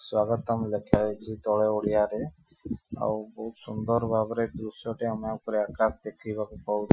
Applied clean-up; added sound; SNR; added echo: classical method Wiener filter.